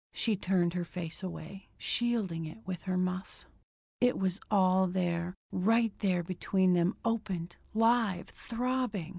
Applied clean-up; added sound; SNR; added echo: none; none; none; none.